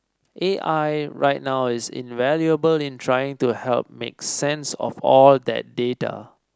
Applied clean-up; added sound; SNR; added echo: none; none; none; none.